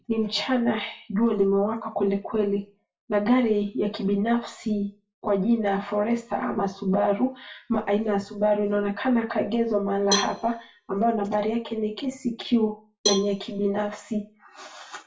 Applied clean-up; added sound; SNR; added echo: none; Cowbell; 8 dB; reverberation time 0.3 s.